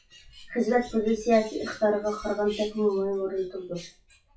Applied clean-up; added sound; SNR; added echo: classical method WPE with log-MMSE.